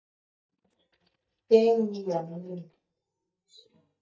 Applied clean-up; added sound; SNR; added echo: neural mask model DeepFilterNet 3.